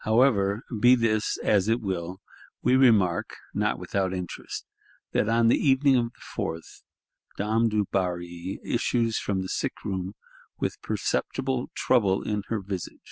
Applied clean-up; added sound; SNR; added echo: none; none; none; none.